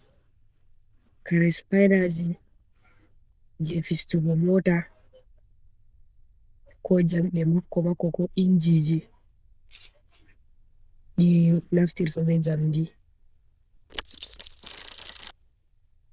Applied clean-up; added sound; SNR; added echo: neural diffusion model UNIVERSE++.